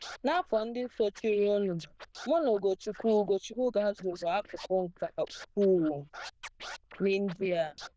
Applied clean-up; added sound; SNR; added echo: neural diffusion model UNIVERSE++.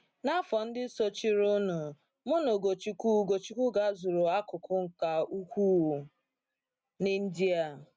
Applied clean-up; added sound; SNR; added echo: none; none; none; none.